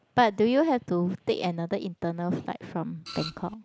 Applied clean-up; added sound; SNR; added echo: none; Printer; 13 dB; none.